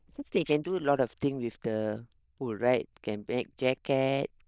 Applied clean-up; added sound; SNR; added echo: neural diffusion model UNIVERSE++.